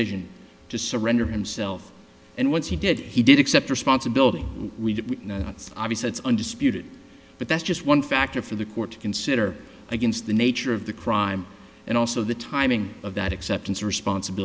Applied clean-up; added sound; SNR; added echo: none; none; none; none.